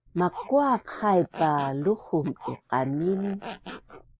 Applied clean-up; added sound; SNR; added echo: neural mask model Resemble Enhance denoiser.